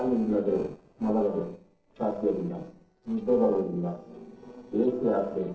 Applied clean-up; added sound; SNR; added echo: neural separator model SepFormer DNS4.